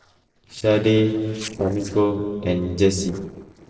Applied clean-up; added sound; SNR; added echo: neural separator model SepFormer DNS4.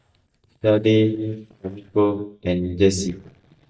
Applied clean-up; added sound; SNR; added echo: neural mask model DeepFilterNet 3.